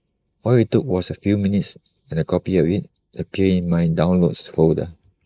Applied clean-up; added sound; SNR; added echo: neural mask model Resemble Enhance denoiser.